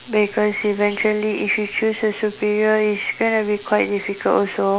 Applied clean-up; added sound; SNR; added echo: none; none; none; none.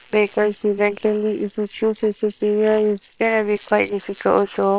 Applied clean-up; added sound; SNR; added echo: neural separator model SepFormer WHAM!.